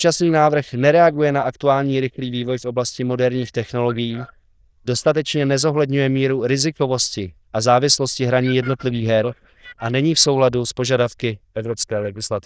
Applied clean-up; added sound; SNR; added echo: neural diffusion model UNIVERSE++.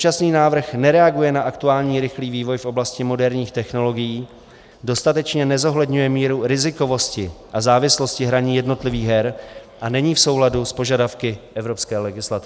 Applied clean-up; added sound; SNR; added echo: none; none; none; none.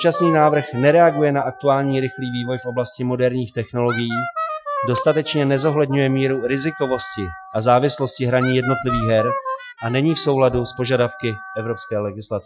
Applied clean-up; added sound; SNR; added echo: classical method Wiener filter.